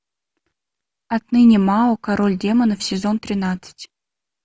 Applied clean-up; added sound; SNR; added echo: none; none; none; none.